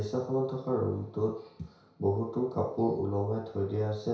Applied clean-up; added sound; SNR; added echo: none; none; none; reverberation time 0.6 s.